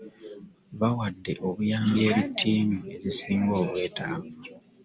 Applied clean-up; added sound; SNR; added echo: none; none; none; none.